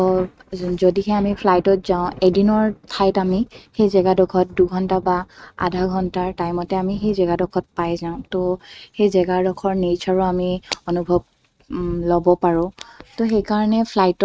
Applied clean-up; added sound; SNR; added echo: neural mask model RNNoise.